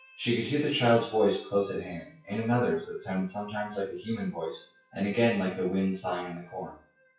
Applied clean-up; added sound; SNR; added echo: classical method WPE with log-MMSE.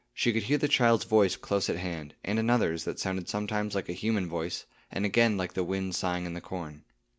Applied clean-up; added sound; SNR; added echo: none; none; none; none.